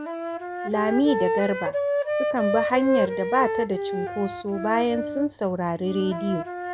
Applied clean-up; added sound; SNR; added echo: none; Wind instrument, woodwind instrument; 2 dB; none.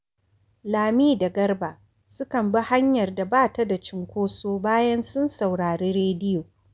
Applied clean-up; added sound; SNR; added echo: none; none; none; none.